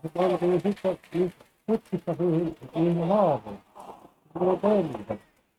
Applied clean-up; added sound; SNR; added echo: neural mask model RNNoise.